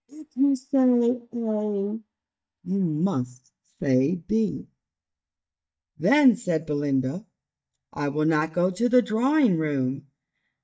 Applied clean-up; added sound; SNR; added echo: neural mask model DeepFilterNet 3.